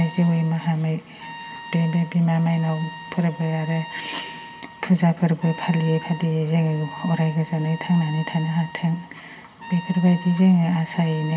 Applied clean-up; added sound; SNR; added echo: none; Trumpet; 17 dB; reverberation time 1.3 s.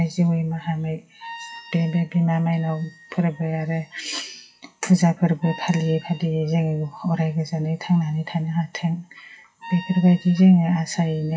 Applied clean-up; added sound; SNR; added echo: classical method WPE with log-MMSE.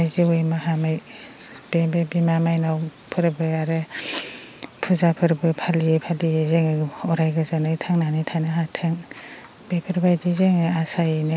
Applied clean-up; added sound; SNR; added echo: none; none; none; none.